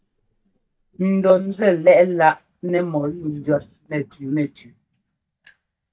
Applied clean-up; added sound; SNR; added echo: neural mask model DeepFilterNet 3.